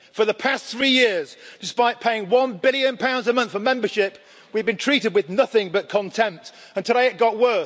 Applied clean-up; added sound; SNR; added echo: none; none; none; none.